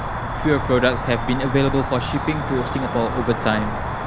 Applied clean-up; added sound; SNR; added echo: none; Cricket; 3 dB; none.